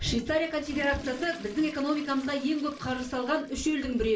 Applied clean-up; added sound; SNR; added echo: none; Toilet flush / Water; 15 dB; reverberation time 0.2 s.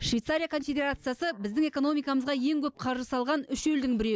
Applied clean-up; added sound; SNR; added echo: none; none; none; none.